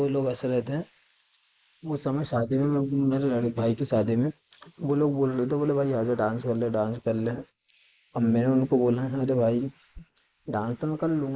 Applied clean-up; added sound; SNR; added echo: neural mask model Resemble Enhance denoiser.